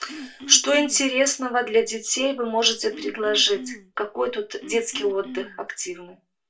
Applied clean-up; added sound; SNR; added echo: none; Cough; 15 dB; reverberation time 0.2 s.